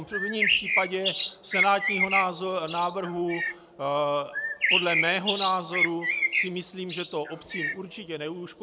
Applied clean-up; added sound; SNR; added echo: none; Bird; -1 dB; none.